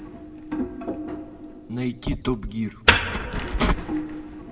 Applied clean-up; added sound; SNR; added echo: none; Wood; -1 dB; reverberation time 1.6 s.